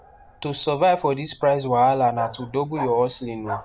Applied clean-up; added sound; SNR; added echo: none; Bark; 15 dB; none.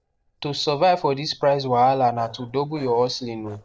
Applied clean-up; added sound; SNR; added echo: neural separator model SepFormer DNS4.